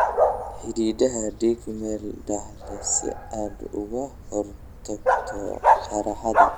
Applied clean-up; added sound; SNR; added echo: none; Bark; -3 dB; none.